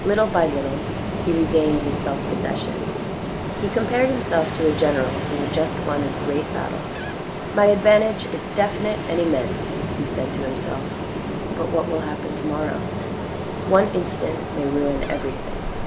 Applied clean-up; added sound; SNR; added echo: none; Ocean; 3 dB; none.